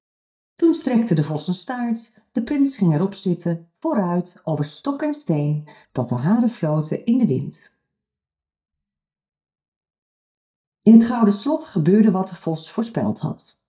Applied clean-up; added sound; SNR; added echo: neural mask model DeepFilterNet 3.